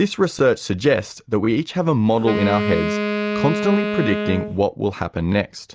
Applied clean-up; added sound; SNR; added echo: none; Wind instrument, woodwind instrument; 4 dB; none.